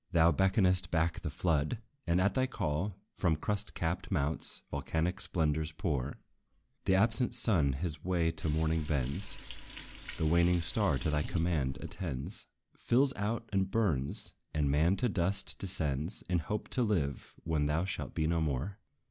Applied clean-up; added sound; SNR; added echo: none; Liquid; 11 dB; none.